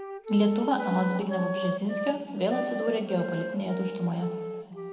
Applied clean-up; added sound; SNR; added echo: none; Wind instrument, woodwind instrument; 7 dB; reverberation time 2.3 s.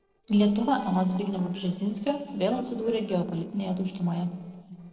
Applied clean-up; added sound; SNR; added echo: neural separator model SepFormer DNS4.